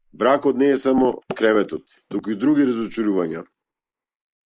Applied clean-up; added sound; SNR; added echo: neural mask model Resemble Enhance denoiser.